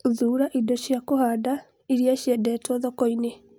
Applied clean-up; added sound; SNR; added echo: none; none; none; none.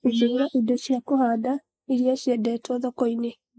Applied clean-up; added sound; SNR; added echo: neural mask model Resemble Enhance denoiser.